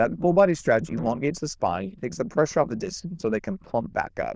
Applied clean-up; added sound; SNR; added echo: neural diffusion model UNIVERSE++.